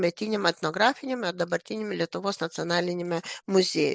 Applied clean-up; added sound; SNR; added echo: none; none; none; none.